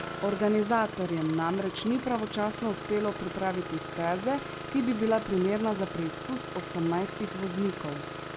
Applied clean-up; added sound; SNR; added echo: none; Engine starting; 9 dB; none.